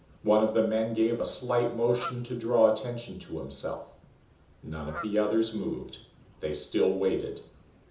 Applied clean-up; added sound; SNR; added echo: none; Fowl; 19 dB; reverberation time 0.6 s.